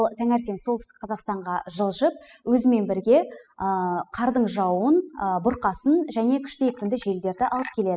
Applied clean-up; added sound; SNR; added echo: classical method spectral subtraction.